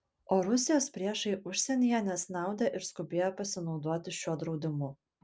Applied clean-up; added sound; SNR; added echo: none; none; none; none.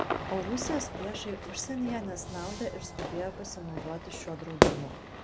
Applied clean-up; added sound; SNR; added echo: none; Crowd / Cheering / Fireworks + Fire / Fireworks; -4 dB; none.